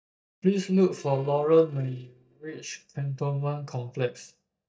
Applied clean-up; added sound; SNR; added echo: neural mask model DeepFilterNet 3.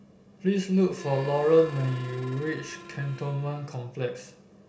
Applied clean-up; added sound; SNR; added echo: none; Harmonica; 17 dB; reverberation time 0.6 s.